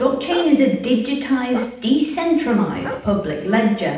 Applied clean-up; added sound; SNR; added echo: none; Bark; 16 dB; reverberation time 0.8 s.